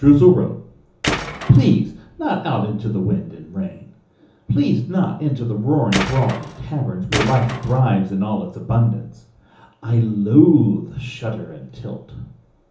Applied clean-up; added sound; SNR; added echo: none; Tools; 7 dB; reverberation time 1.2 s.